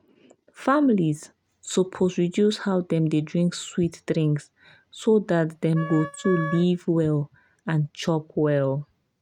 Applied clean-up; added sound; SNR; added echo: neural mask model RNNoise.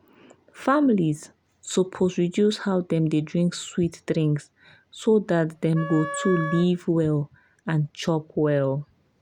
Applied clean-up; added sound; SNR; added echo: none; Wind instrument, woodwind instrument; 9 dB; none.